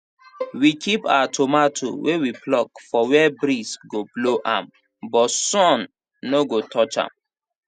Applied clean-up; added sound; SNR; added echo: none; Bowed string instrument; 16 dB; none.